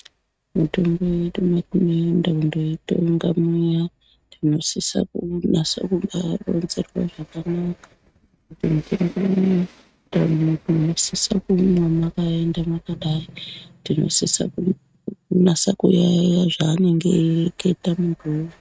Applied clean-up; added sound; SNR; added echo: neural mask model RNNoise.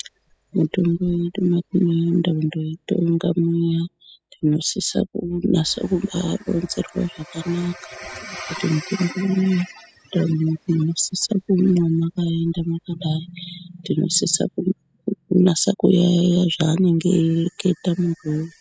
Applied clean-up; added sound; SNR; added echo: classical method spectral subtraction.